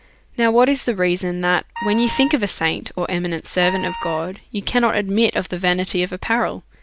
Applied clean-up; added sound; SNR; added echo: none; Wind instrument, woodwind instrument; 11 dB; none.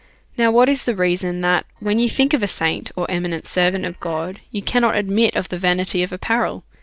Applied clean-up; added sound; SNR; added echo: neural separator model SepFormer DNS4.